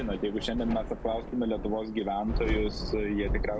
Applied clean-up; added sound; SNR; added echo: none; Thunder / Rain; 4 dB; none.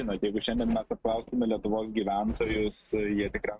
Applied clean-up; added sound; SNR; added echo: neural mask model RNNoise.